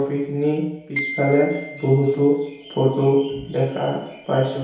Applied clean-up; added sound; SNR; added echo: none; Glockenspiel; 14 dB; reverberation time 2.2 s.